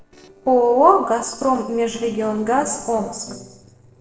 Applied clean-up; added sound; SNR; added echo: neural separator model SepFormer DNS4.